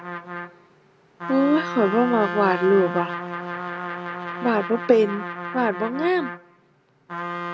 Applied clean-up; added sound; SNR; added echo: none; Trumpet; 8 dB; none.